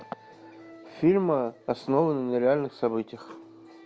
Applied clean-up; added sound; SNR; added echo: none; none; none; none.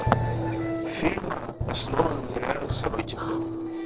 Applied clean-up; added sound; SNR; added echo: neural separator model SepFormer DNS4.